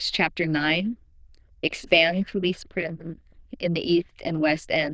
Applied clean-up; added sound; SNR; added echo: neural diffusion model UNIVERSE++.